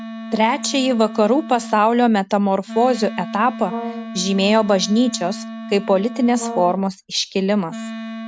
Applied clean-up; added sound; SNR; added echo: none; Wind instrument, woodwind instrument + Brass instrument; 12 dB; none.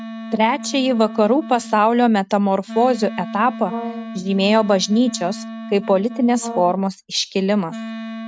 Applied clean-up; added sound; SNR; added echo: neural mask model RNNoise.